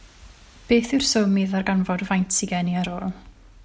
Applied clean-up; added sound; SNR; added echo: none; none; none; none.